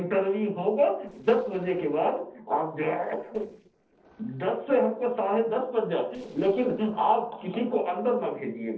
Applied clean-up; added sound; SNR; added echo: neural separator model SepFormer DNS4.